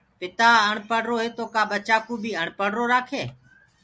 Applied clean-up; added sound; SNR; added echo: none; none; none; none.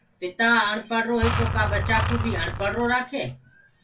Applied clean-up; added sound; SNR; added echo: none; Engine; 1 dB; reverberation time 0.2 s.